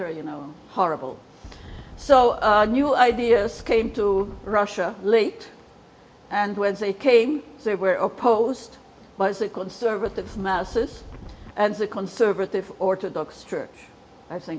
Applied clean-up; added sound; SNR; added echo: none; Wind; 17 dB; none.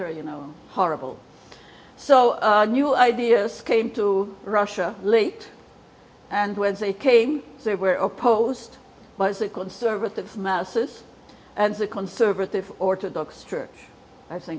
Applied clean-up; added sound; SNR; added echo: none; none; none; none.